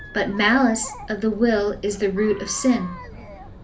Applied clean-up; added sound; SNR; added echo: none; Chatter; 16 dB; reverberation time 0.3 s.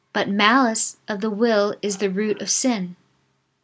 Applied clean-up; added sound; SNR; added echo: none; none; none; none.